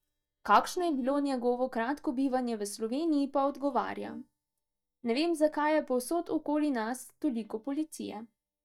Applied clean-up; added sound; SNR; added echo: neural mask model DeepFilterNet 3.